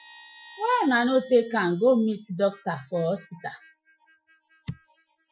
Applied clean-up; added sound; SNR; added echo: classical method Wiener filter.